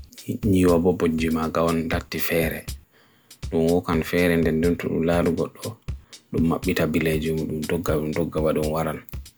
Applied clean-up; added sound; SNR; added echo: none; Bass drum / Drum kit; 14 dB; none.